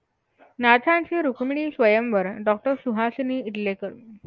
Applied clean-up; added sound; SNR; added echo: none; none; none; none.